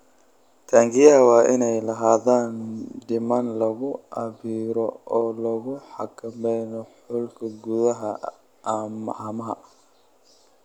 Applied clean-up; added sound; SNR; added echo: none; none; none; none.